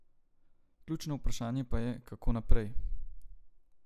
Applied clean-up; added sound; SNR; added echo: none; none; none; none.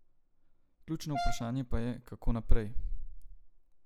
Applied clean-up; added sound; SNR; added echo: none; Brass instrument; 10 dB; none.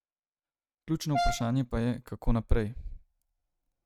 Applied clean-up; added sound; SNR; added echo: neural mask model RNNoise.